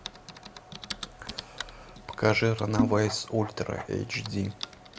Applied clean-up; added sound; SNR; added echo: none; Typing; 7 dB; none.